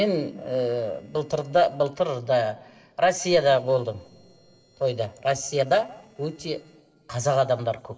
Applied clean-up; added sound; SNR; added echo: neural separator model SepFormer DNS4.